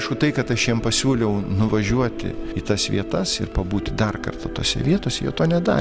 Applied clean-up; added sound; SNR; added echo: none; none; none; none.